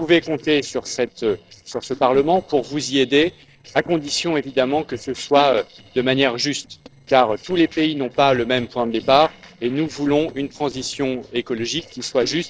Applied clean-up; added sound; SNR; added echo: neural separator model SepFormer DNS4.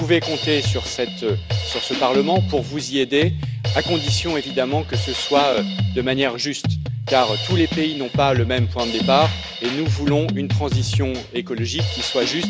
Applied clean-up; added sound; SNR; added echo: none; Drum kit; 2 dB; none.